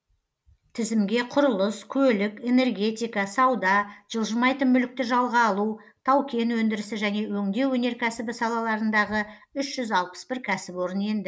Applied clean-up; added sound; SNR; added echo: none; none; none; none.